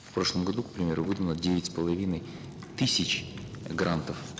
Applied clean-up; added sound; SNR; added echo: none; Fire; 14 dB; none.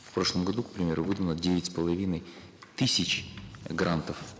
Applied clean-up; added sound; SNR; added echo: none; none; none; none.